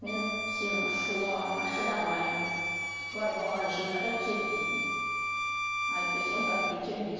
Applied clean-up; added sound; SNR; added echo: none; Bowed string instrument; -1 dB; reverberation time 1.9 s.